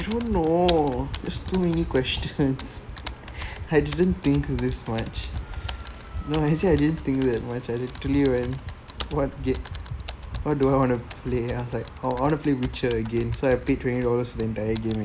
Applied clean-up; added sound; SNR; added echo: none; Computer keyboard; 15 dB; none.